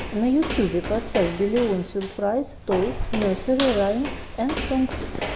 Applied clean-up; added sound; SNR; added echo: none; Walk, footsteps; 7 dB; none.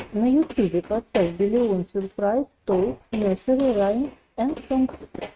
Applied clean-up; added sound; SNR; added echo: neural mask model RNNoise.